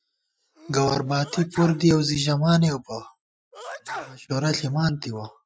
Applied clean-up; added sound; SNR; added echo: classical method Wiener filter.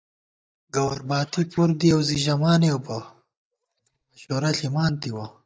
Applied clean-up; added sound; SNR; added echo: neural mask model DeepFilterNet 3.